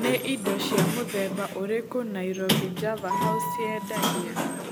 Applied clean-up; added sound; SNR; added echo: none; Sliding door; -1 dB; none.